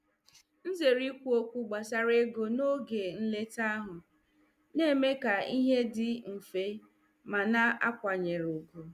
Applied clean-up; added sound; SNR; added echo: none; none; none; none.